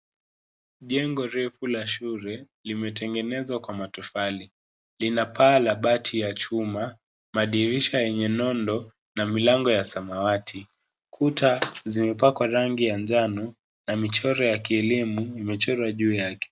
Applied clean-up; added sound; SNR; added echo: none; none; none; none.